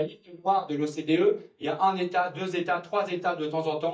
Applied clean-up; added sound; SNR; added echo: neural mask model DeepFilterNet 3.